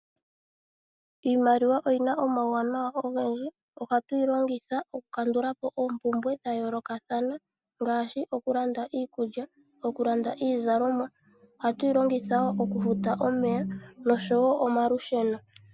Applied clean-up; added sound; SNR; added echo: none; none; none; none.